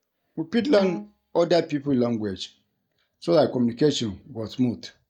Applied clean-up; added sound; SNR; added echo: neural mask model DeepFilterNet 3.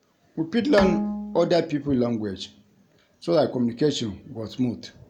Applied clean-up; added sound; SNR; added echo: none; Bowed string instrument; 7 dB; none.